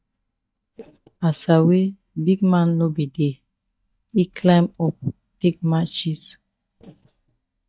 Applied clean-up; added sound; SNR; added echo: neural mask model DeepFilterNet 3.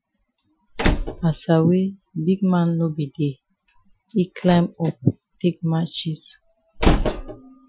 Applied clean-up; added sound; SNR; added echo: classical method Wiener filter.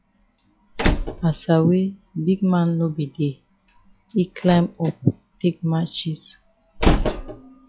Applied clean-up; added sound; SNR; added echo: classical method log-MMSE.